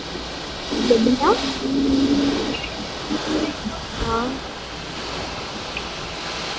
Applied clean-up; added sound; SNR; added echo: none; Ocean / Boat, Water vehicle; 5 dB; none.